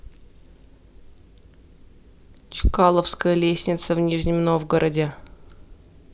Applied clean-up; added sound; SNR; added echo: none; none; none; none.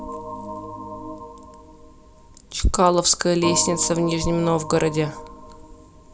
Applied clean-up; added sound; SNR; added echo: none; Organ; 11 dB; none.